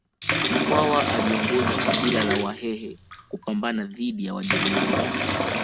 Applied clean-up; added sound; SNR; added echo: none; Bathtub (filling or washing) / Liquid; -2 dB; none.